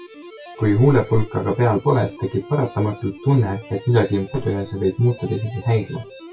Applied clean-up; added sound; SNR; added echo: classical method WPE with log-MMSE.